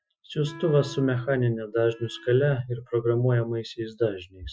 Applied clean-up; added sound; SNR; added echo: classical method Wiener filter.